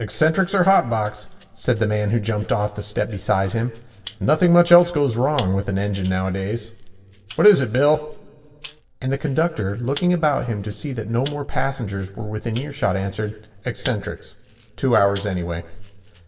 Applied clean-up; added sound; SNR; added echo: none; Rattle (instrument); 14 dB; reverberation time 2.1 s.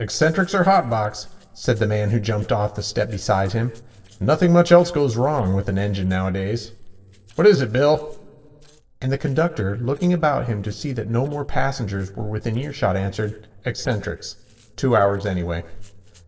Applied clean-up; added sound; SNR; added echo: neural separator model SepFormer DNS4.